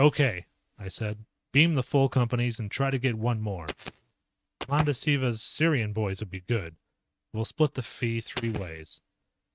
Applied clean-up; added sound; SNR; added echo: neural mask model RNNoise.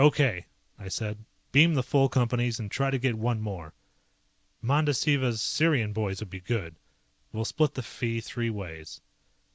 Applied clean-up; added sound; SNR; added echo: none; none; none; none.